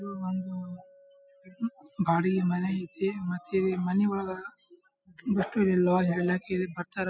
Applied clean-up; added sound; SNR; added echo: classical method spectral subtraction.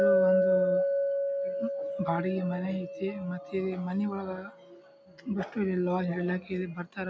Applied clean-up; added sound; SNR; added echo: none; Chink, clink; -1 dB; none.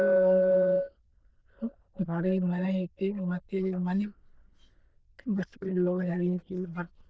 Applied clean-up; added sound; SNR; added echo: neural diffusion model UNIVERSE++.